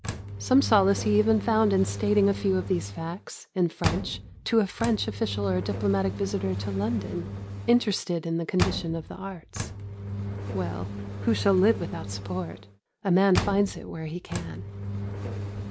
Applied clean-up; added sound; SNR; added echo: none; Engine; 7 dB; none.